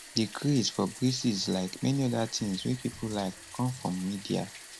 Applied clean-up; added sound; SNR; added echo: none; Bathtub (filling or washing); 16 dB; none.